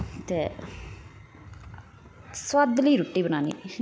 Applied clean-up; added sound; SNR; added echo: none; Car; 16 dB; none.